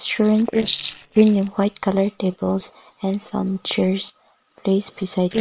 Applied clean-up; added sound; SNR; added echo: neural separator model SepFormer WHAM!.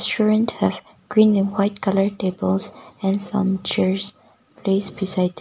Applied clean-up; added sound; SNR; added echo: none; none; none; none.